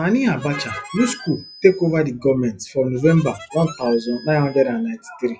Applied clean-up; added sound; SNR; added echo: classical method log-MMSE.